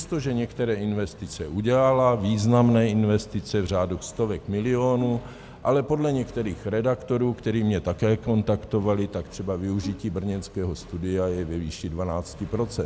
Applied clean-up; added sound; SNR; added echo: none; Bowed string instrument + Accelerating, revving, vroom; 19 dB; none.